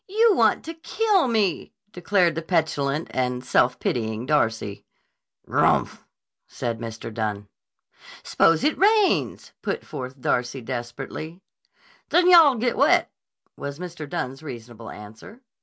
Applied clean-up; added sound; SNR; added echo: none; none; none; none.